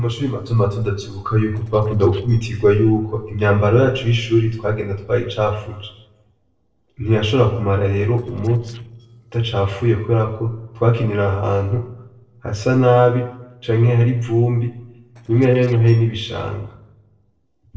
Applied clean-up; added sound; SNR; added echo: neural separator model SepFormer DNS4.